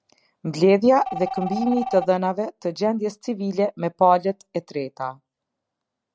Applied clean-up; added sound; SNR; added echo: none; Telephone; 12 dB; none.